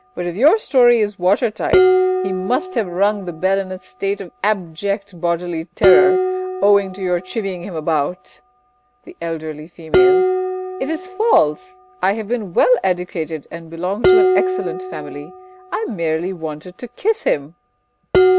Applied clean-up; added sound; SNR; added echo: none; Dishes, pots, and pans; 1 dB; none.